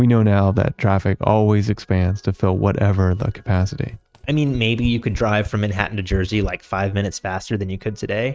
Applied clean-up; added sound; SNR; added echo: neural mask model RNNoise.